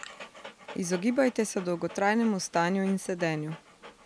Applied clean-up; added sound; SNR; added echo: none; Dog; 18 dB; none.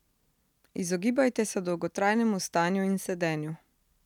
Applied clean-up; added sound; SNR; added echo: none; none; none; none.